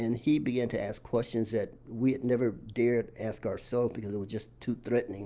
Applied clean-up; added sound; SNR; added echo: none; none; none; none.